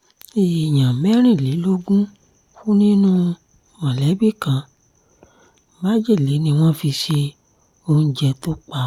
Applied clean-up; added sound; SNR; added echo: none; none; none; none.